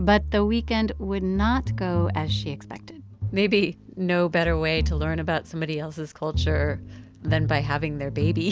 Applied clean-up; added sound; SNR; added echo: none; none; none; none.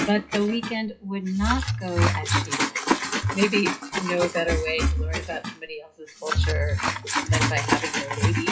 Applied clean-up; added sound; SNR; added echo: classical method WPE with log-MMSE.